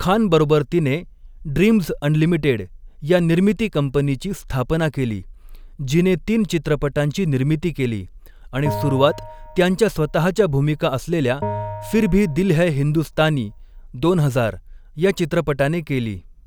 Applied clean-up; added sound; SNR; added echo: none; Bell; 13 dB; none.